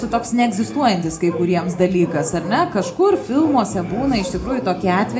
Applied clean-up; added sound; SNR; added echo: none; Bark; 14 dB; reverberation time 0.3 s.